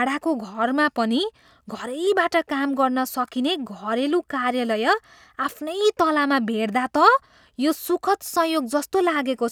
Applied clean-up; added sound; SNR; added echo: none; none; none; none.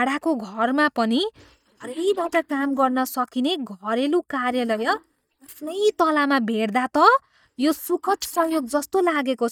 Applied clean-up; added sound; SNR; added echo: neural mask model DeepFilterNet 3.